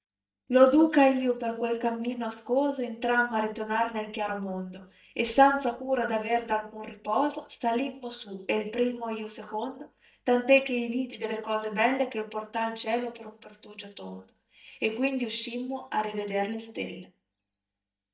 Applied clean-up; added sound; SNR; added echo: neural mask model DeepFilterNet 3.